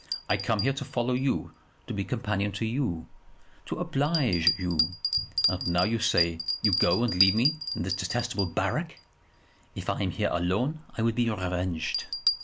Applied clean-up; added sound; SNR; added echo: none; Bell; 5 dB; none.